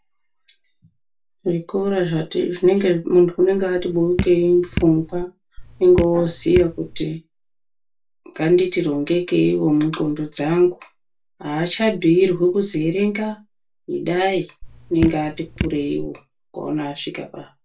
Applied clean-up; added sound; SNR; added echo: none; Drip; 8 dB; reverberation time 0.2 s.